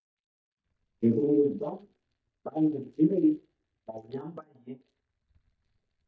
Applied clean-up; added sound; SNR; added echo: neural mask model DeepFilterNet 3.